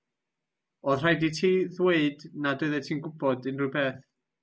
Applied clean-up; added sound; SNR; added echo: none; none; none; none.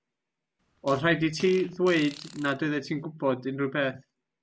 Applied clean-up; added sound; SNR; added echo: none; Fart; 19 dB; none.